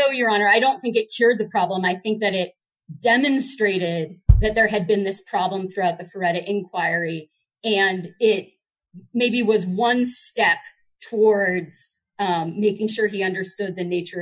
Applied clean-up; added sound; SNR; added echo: classical method Wiener filter.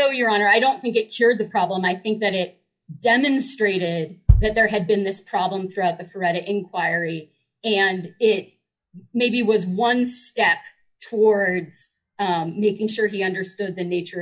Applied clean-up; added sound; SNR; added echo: classical method log-MMSE.